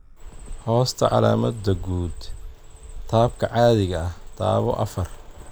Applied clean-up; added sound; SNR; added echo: none; Gull, seagull; 15 dB; none.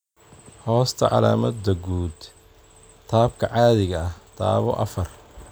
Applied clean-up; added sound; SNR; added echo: none; none; none; none.